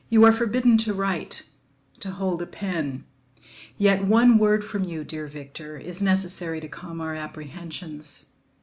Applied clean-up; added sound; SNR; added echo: none; none; none; none.